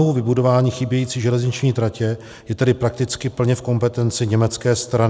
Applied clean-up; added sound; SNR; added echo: none; none; none; none.